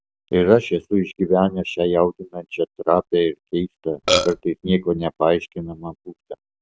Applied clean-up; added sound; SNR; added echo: none; Burping, eructation; -2 dB; none.